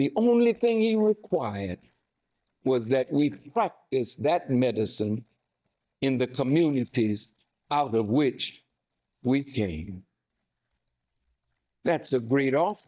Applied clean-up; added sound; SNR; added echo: neural mask model DeepFilterNet 3.